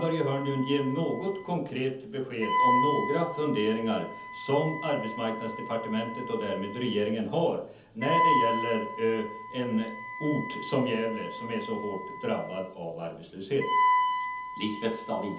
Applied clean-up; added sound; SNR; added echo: none; Wind instrument, woodwind instrument; 2 dB; reverberation time 0.7 s.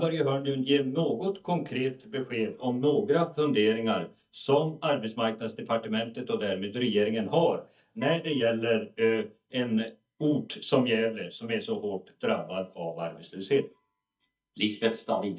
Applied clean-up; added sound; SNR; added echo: neural mask model DeepFilterNet 3.